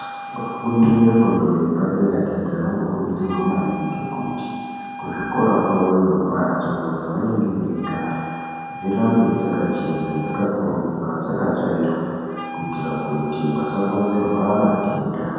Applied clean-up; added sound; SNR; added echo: none; Wind instrument, woodwind instrument; 14 dB; reverberation time 2.0 s.